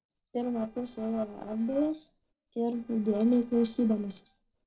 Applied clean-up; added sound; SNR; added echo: neural separator model SepFormer DNS4.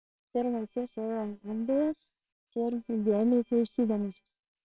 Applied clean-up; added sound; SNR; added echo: neural separator model SepFormer WHAMR!.